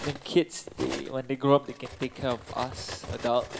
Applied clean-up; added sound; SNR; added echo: none; Cutlery, silverware; 12 dB; reverberation time 0.7 s.